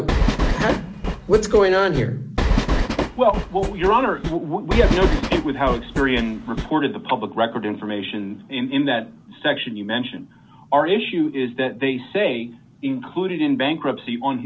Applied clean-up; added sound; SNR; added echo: none; Train; 0 dB; none.